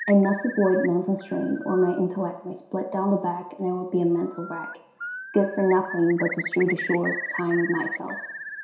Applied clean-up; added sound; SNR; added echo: none; Bird; 11 dB; reverberation time 0.7 s.